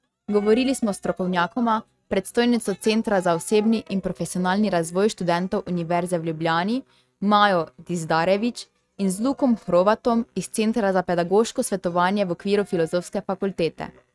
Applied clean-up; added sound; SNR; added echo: neural mask model RNNoise.